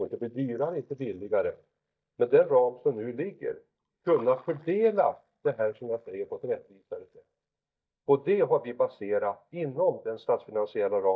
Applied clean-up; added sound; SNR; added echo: neural mask model DeepFilterNet 3.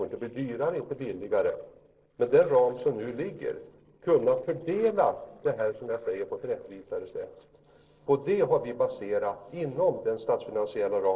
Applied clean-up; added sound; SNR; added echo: neural separator model SepFormer DNS4.